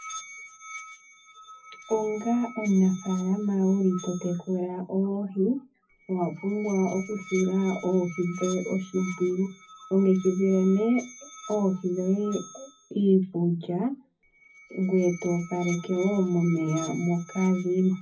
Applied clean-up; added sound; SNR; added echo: none; Musical instrument; 18 dB; reverberation time 0.3 s.